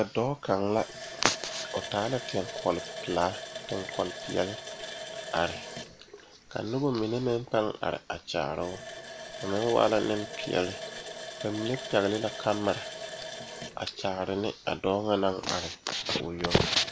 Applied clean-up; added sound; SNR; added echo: none; Water tap, faucet; 11 dB; none.